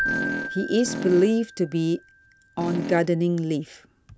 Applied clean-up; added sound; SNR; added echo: none; Keyboard (musical) + Fart; 8 dB; none.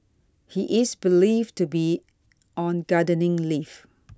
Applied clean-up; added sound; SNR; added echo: none; none; none; none.